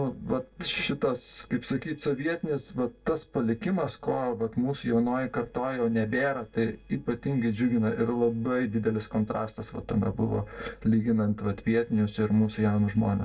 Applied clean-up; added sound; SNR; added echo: neural separator model SepFormer DNS4.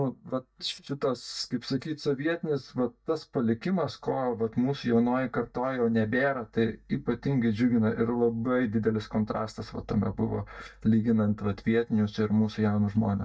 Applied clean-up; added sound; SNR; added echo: neural mask model DeepFilterNet 3.